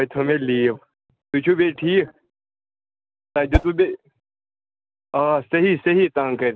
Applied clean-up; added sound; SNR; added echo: neural separator model SepFormer DNS4.